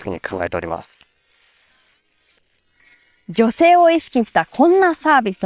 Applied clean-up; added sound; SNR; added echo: neural separator model SepFormer WHAM!.